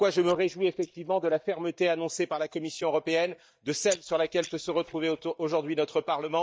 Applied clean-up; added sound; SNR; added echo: neural mask model DeepFilterNet 3.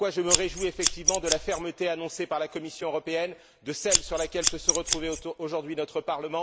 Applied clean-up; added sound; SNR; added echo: none; Scissors; -3 dB; none.